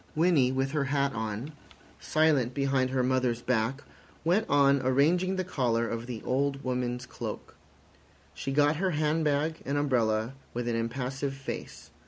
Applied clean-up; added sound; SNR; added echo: none; none; none; none.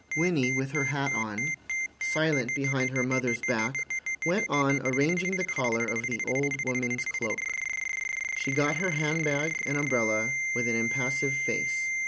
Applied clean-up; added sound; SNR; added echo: none; Ringtone; 1 dB; none.